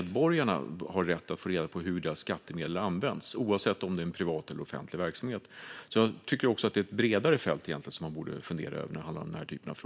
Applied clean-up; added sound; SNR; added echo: none; none; none; none.